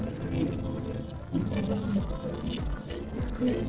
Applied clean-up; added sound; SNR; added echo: neural separator model SepFormer DNS4.